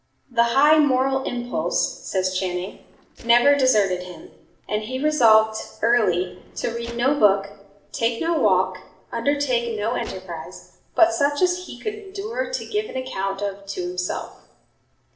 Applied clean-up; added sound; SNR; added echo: neural separator model SepFormer DNS4.